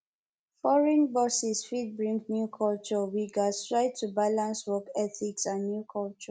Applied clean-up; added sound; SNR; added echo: none; none; none; none.